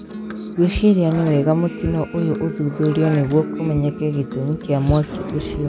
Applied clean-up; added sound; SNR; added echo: none; Acoustic guitar; 10 dB; none.